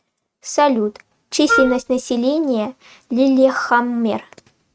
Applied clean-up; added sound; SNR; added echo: neural mask model RNNoise.